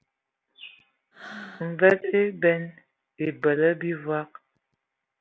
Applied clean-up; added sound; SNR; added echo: none; Breathing; 20 dB; none.